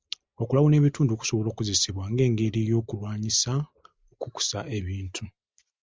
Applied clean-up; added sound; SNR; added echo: neural mask model Resemble Enhance denoiser.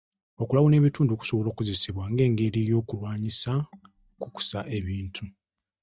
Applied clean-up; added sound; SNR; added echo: neural mask model DeepFilterNet 3.